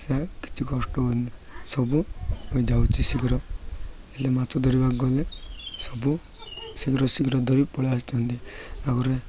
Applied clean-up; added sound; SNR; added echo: none; none; none; none.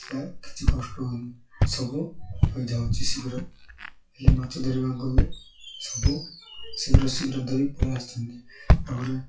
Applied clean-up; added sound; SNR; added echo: classical method WPE with log-MMSE.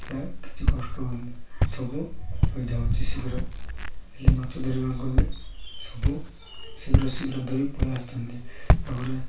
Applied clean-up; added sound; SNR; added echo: none; Walk, footsteps; 0 dB; reverberation time 0.3 s.